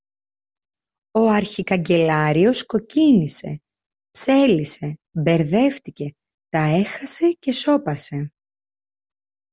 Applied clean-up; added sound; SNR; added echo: none; none; none; none.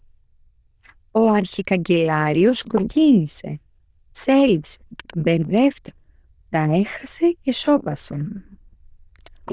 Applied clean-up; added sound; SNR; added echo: neural diffusion model UNIVERSE++.